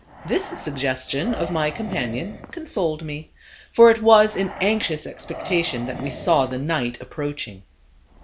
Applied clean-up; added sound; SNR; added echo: none; Breathing; 15 dB; none.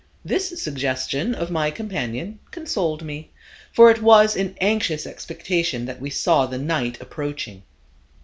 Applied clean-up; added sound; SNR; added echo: none; none; none; none.